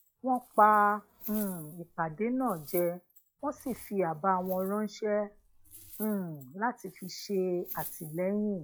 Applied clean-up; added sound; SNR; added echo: classical method log-MMSE.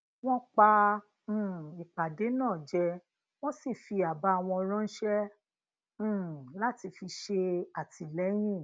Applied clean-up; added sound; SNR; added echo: none; none; none; none.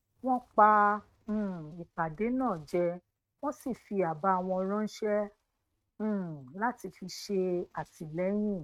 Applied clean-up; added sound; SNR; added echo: neural mask model RNNoise.